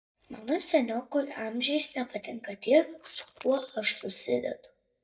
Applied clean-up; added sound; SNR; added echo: neural mask model DeepFilterNet 3.